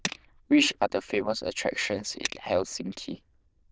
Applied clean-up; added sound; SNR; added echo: neural diffusion model UNIVERSE++.